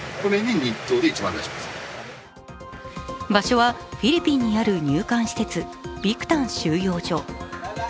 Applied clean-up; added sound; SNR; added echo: none; none; none; none.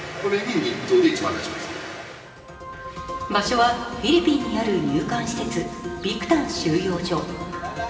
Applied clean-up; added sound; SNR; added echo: none; none; none; reverberation time 2.4 s.